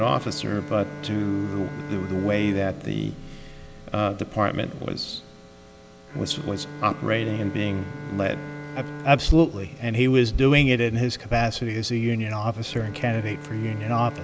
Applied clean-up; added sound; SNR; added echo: none; Bowed string instrument; 15 dB; none.